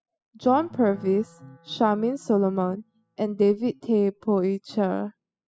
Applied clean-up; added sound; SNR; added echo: classical method spectral subtraction.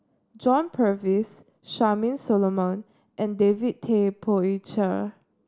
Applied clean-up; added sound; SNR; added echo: none; none; none; none.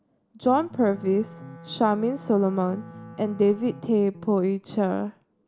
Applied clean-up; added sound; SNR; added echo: none; Wind instrument, woodwind instrument + Bass guitar; 19 dB; none.